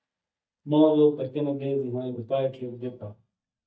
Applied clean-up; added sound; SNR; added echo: neural mask model DeepFilterNet 3.